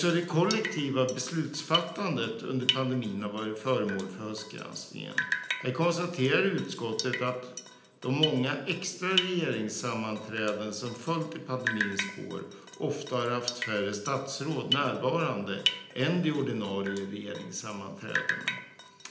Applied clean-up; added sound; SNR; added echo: none; Drip; 7 dB; reverberation time 0.8 s.